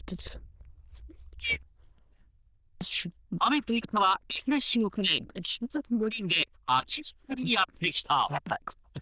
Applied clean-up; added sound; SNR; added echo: neural diffusion model UNIVERSE++.